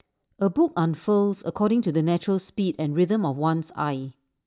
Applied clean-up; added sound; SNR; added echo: none; none; none; none.